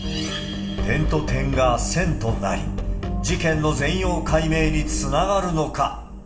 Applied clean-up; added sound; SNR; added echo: none; none; none; reverberation time 1.7 s.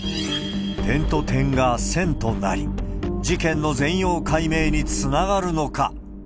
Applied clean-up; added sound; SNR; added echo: none; none; none; none.